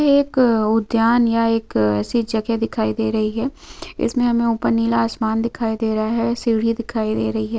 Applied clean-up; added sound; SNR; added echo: none; none; none; none.